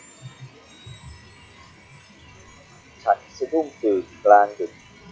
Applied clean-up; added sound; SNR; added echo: classical method log-MMSE.